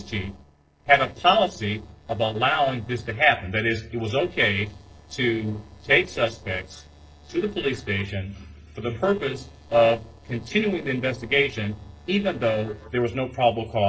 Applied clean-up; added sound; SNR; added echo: neural separator model SepFormer DNS4.